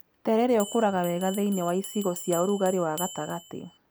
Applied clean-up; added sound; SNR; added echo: none; Bell; 15 dB; none.